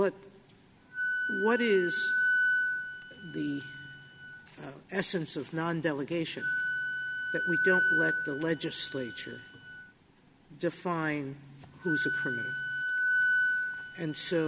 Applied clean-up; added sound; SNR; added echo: none; Wind instrument, woodwind instrument; -1 dB; none.